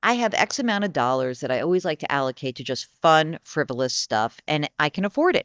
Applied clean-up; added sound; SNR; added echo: neural mask model DeepFilterNet 3.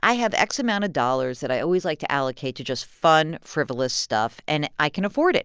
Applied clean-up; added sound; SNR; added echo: none; none; none; none.